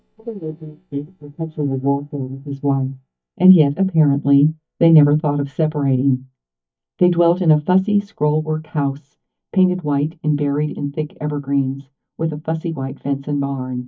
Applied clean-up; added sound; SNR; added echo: neural mask model DeepFilterNet 3.